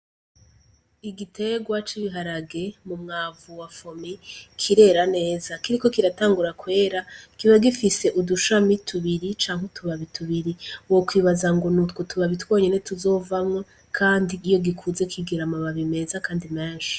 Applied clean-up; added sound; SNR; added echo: none; none; none; none.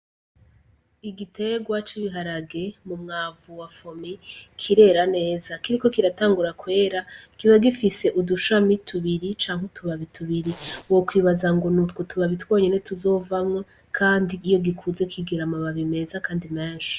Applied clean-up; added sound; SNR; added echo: none; Zipper (clothing); 17 dB; none.